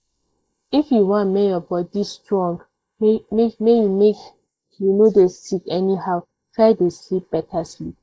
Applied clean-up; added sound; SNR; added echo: neural mask model Resemble Enhance denoiser.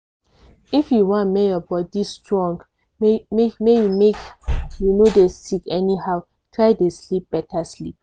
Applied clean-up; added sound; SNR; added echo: none; none; none; none.